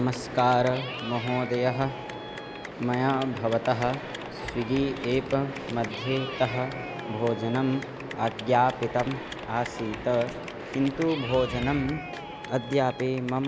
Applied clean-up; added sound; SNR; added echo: none; Cheering / Clapping; 13 dB; none.